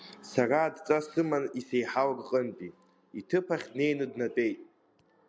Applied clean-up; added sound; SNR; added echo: none; none; none; none.